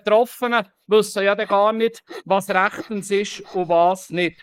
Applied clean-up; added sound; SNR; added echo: neural mask model Resemble Enhance denoiser.